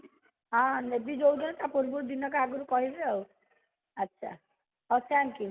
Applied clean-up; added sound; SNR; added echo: none; none; none; none.